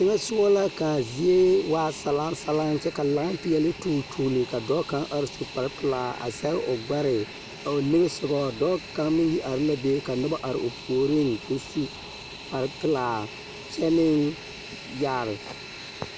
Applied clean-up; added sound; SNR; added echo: none; Fixed-wing aircraft, airplane; 14 dB; none.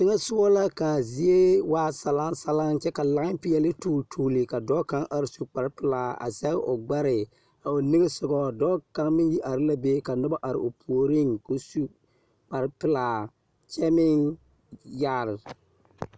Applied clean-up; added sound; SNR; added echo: none; none; none; none.